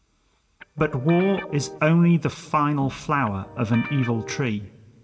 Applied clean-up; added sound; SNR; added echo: none; Guitar; 13 dB; reverberation time 0.3 s.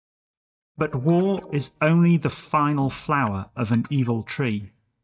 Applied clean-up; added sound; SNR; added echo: neural mask model DeepFilterNet 3.